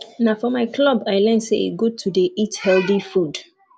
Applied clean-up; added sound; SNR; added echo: none; none; none; none.